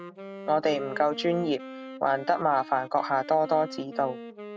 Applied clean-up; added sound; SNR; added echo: none; Wind instrument, woodwind instrument; 14 dB; none.